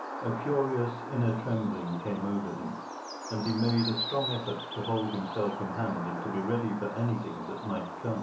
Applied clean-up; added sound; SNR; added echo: none; Bird; 7 dB; reverberation time 0.8 s.